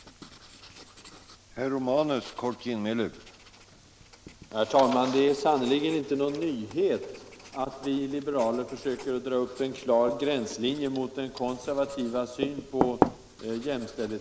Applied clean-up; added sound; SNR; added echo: none; Writing; 10 dB; none.